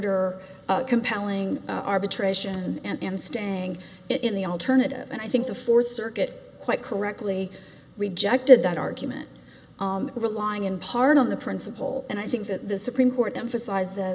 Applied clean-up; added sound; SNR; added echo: none; Brass instrument; 18 dB; none.